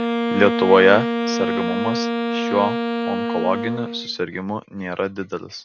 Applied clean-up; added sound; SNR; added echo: none; Wind instrument, woodwind instrument; 2 dB; none.